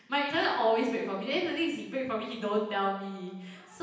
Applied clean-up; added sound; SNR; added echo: none; none; none; reverberation time 0.9 s.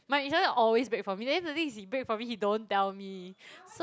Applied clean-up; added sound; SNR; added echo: none; none; none; none.